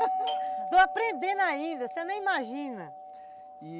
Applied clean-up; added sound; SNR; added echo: none; Doorbell; 6 dB; none.